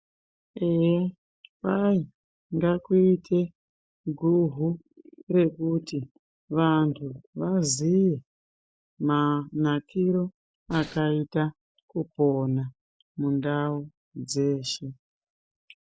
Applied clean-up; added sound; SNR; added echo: neural mask model DeepFilterNet 3.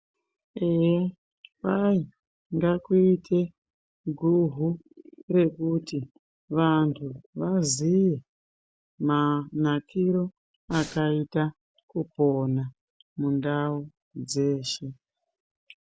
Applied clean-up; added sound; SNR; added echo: none; Breathing; 13 dB; none.